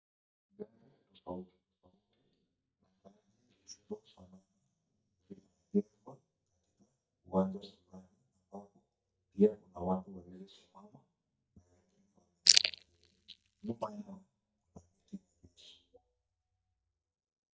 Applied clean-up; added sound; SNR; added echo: neural mask model DeepFilterNet 3.